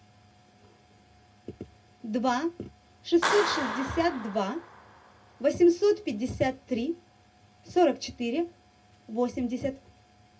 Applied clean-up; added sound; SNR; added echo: none; Clapping; 10 dB; reverberation time 0.2 s.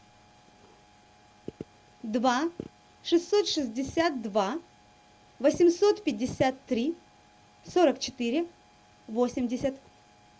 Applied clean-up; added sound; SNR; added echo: none; none; none; none.